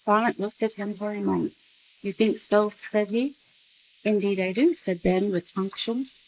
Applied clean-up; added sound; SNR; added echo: neural mask model Resemble Enhance denoiser.